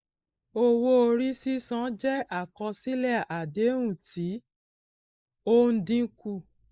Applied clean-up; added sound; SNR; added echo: neural mask model Resemble Enhance denoiser.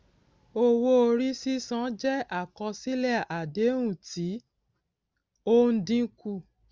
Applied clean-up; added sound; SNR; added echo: none; none; none; none.